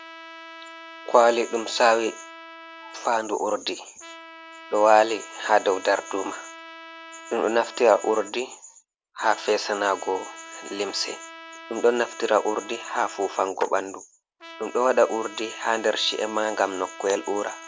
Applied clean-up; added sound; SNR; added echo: none; Clapping + Trumpet; 17 dB; none.